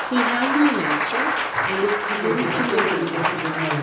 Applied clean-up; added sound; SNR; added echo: none; Applause; -2 dB; reverberation time 0.8 s.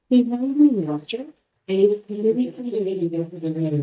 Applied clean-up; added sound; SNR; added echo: neural mask model DeepFilterNet 3.